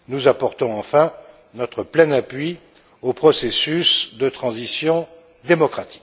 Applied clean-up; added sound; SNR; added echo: none; none; none; none.